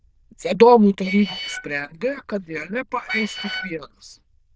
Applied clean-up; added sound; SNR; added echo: neural diffusion model UNIVERSE++.